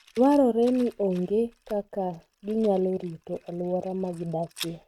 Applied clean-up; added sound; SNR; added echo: neural mask model RNNoise.